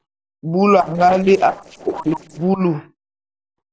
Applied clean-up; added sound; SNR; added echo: neural separator model SepFormer DNS4.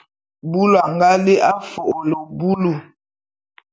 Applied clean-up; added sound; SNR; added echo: none; none; none; none.